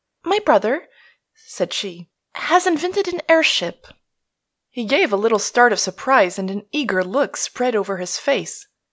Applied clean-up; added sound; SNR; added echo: none; none; none; none.